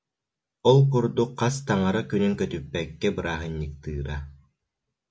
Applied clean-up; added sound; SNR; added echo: none; none; none; none.